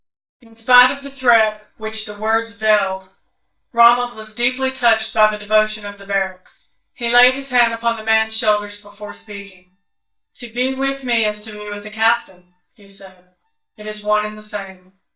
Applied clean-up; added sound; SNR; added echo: neural mask model DeepFilterNet 3.